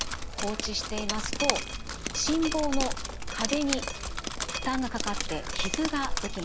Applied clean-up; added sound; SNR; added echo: none; Drip; -1 dB; none.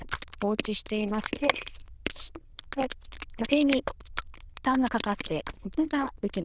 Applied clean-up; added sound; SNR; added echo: neural diffusion model UNIVERSE++.